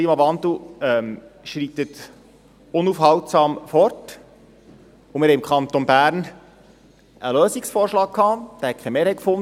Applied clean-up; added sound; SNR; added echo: none; none; none; none.